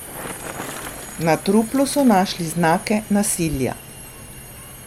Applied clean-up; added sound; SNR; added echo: none; Subway, metro, underground + Bicycle; 13 dB; none.